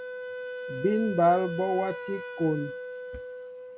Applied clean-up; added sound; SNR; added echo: none; Wind instrument, woodwind instrument; 8 dB; none.